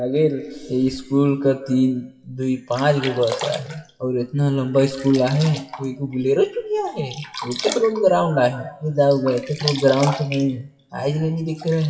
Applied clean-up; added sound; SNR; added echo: classical method WPE with log-MMSE.